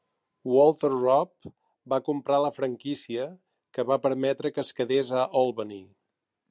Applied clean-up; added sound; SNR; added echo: none; none; none; none.